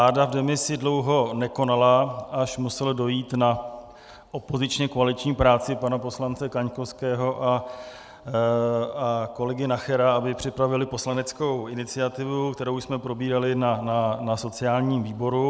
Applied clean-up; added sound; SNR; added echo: none; none; none; none.